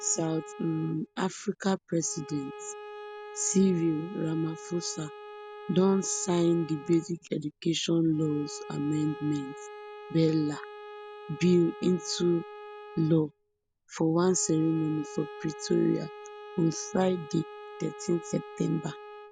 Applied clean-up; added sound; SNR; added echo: none; Bowed string instrument; 15 dB; none.